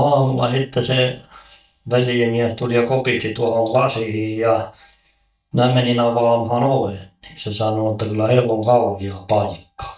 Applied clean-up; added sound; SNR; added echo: neural mask model DeepFilterNet 3.